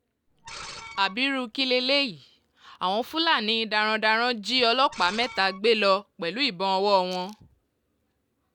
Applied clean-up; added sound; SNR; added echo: none; Screech; 17 dB; none.